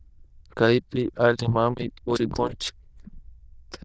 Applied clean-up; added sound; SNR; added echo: neural diffusion model UNIVERSE++.